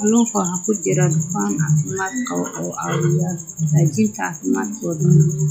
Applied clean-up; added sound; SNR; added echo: classical method log-MMSE.